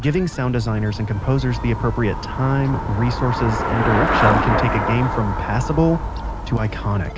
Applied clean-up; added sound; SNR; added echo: none; Traffic noise, roadway noise / Bicycle; 3 dB; none.